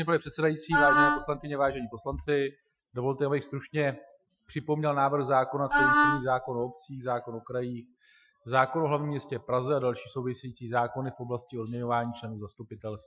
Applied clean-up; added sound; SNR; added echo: classical method Wiener filter.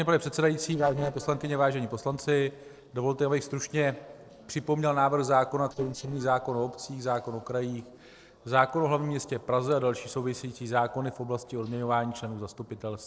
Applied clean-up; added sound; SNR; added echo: neural separator model SepFormer DNS4.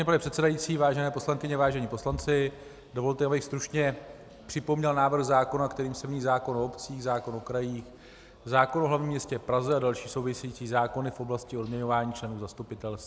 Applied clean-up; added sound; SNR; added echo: none; none; none; none.